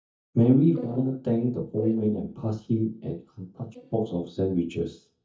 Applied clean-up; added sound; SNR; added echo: neural mask model DeepFilterNet 3.